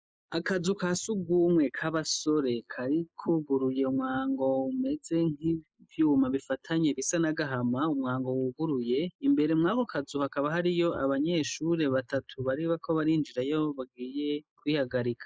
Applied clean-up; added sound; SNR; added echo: neural mask model Resemble Enhance denoiser.